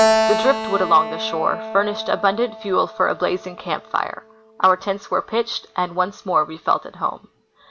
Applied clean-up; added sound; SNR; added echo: none; Keyboard (musical); 5 dB; none.